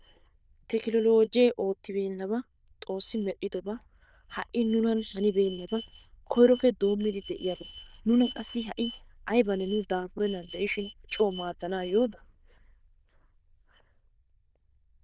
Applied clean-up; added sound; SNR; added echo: neural diffusion model UNIVERSE++.